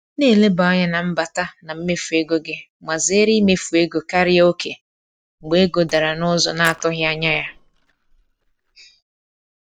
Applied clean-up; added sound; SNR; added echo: neural mask model DeepFilterNet 3.